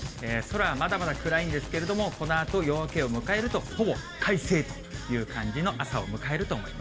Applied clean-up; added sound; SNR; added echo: none; Gunshot, gunfire; 15 dB; reverberation time 0.3 s.